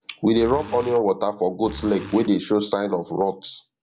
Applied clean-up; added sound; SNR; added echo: none; Zipper (clothing); 15 dB; none.